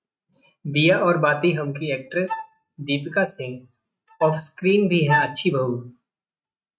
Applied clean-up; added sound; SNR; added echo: neural mask model RNNoise.